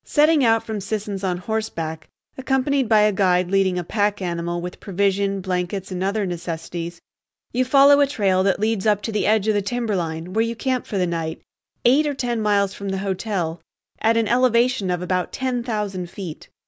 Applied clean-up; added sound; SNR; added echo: none; none; none; none.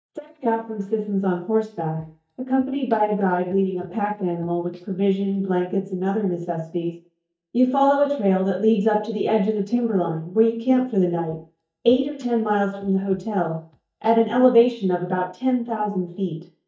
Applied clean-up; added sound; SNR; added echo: neural mask model DeepFilterNet 3.